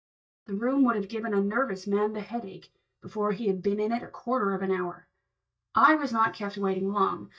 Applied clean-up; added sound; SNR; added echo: neural mask model DeepFilterNet 3.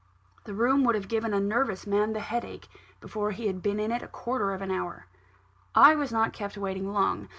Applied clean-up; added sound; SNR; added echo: none; none; none; none.